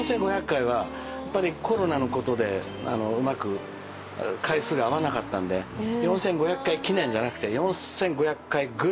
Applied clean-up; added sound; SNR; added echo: none; Wind; 17 dB; none.